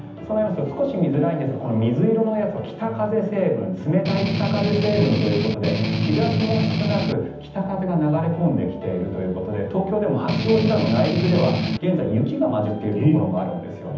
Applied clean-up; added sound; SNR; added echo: none; Strum; 0 dB; reverberation time 0.8 s.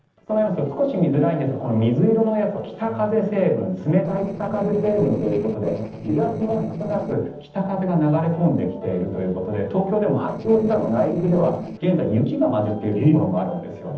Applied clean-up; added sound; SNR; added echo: neural separator model SepFormer DNS4.